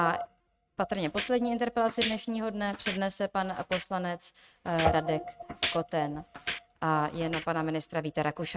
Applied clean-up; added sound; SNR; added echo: neural mask model RNNoise.